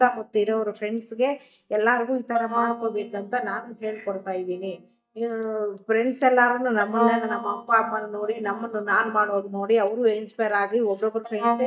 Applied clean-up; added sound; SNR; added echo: neural mask model DeepFilterNet 3.